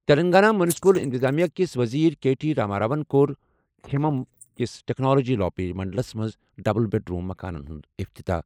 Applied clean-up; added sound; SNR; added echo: neural mask model Resemble Enhance denoiser.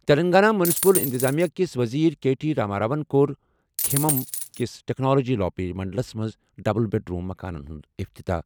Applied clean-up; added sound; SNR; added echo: none; Coin (dropping); 4 dB; none.